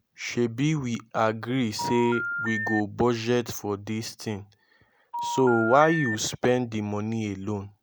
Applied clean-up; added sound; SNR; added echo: none; Telephone; 5 dB; none.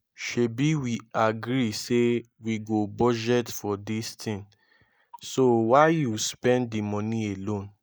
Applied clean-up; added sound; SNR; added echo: neural mask model DeepFilterNet 3.